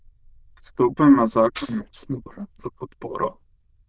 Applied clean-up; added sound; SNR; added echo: neural diffusion model UNIVERSE++.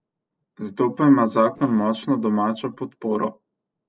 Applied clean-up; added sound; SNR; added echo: neural separator model SepFormer DNS4.